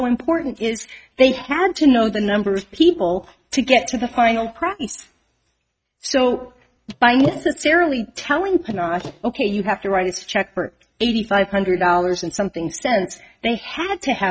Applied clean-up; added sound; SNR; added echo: neural mask model RNNoise.